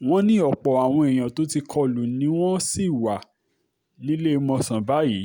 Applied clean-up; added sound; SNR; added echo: none; none; none; none.